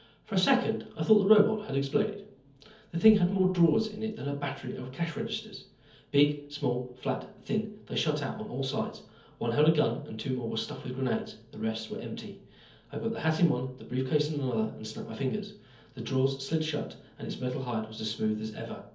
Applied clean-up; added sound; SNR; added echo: none; none; none; reverberation time 0.7 s.